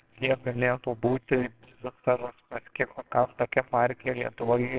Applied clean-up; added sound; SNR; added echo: neural separator model SepFormer WHAMR!.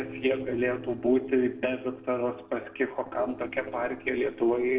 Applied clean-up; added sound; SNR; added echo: neural separator model SepFormer DNS4.